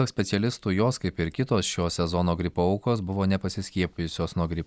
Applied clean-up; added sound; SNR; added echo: none; none; none; none.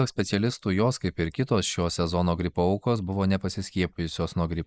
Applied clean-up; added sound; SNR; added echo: neural mask model Resemble Enhance denoiser.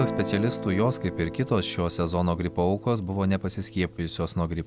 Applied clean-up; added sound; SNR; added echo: none; Guitar; 10 dB; none.